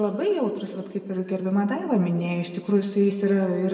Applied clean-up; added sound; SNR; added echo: none; none; none; reverberation time 1.5 s.